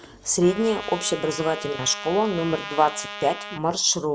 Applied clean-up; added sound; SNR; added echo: none; Trumpet; 12 dB; none.